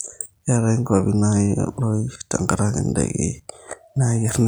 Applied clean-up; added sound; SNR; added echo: none; none; none; none.